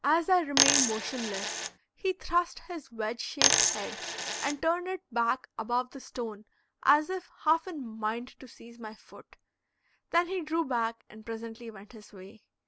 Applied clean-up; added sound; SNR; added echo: none; Coin (dropping); -4 dB; none.